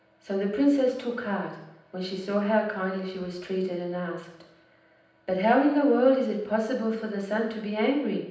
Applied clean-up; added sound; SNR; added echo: none; none; none; reverberation time 0.9 s.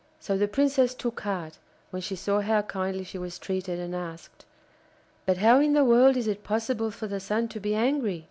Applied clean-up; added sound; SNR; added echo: none; none; none; none.